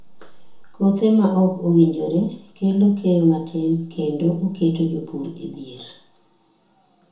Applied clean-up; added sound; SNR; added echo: none; none; none; reverberation time 0.6 s.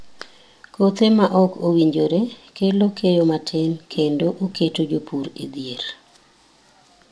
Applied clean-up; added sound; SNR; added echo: none; none; none; none.